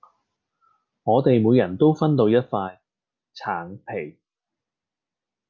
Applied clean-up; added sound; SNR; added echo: none; none; none; none.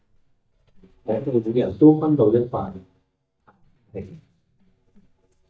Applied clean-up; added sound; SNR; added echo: neural mask model DeepFilterNet 3.